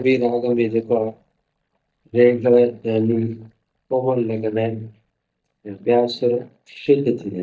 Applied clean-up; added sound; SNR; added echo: neural mask model DeepFilterNet 3.